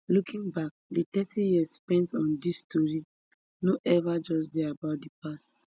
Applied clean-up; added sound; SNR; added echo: none; none; none; none.